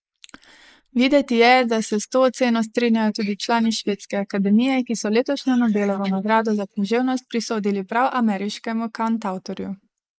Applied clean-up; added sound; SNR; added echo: neural mask model Resemble Enhance denoiser.